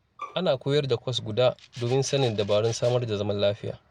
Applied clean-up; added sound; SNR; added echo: none; Bowed string instrument + Rattle (instrument); 19 dB; none.